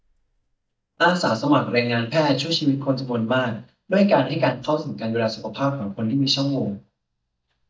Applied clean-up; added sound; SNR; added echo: neural mask model DeepFilterNet 3.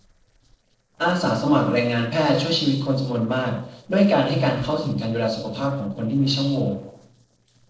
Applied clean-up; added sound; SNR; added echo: neural separator model SepFormer DNS4.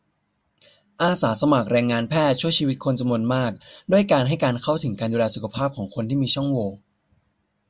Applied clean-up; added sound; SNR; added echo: none; none; none; none.